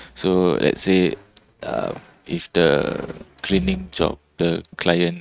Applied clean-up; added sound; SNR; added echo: neural mask model RNNoise.